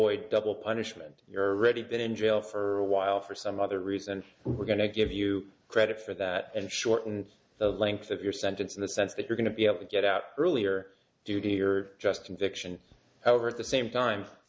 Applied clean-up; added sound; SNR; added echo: none; none; none; none.